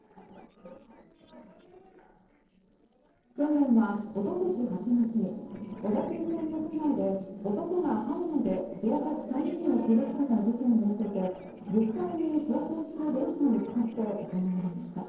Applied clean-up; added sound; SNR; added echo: neural separator model SepFormer DNS4.